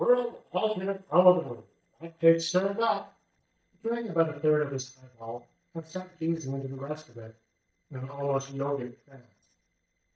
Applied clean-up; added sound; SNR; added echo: neural mask model DeepFilterNet 3.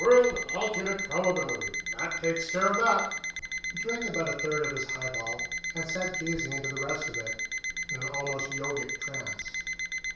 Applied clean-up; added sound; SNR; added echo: none; Alarm; 3 dB; reverberation time 0.7 s.